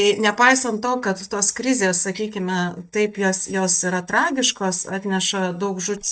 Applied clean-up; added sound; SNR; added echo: neural mask model DeepFilterNet 3.